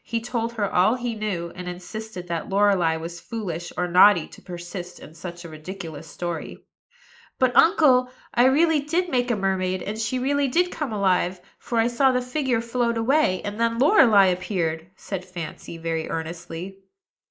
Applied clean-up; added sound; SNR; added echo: neural mask model Resemble Enhance denoiser.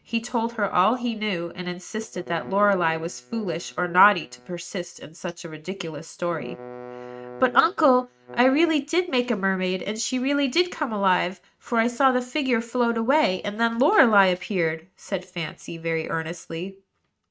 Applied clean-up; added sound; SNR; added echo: neural mask model RNNoise.